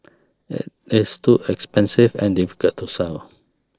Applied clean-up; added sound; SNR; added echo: neural separator model SepFormer DNS4.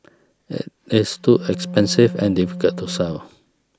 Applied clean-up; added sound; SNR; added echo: none; Wind instrument, woodwind instrument; 12 dB; none.